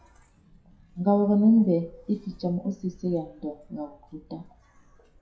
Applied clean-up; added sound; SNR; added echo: classical method WPE with log-MMSE.